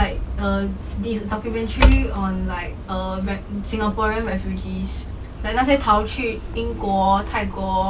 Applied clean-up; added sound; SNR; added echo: none; Accelerating, revving, vroom; 15 dB; none.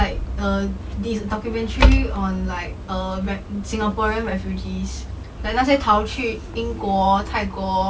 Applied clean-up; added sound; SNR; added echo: none; none; none; none.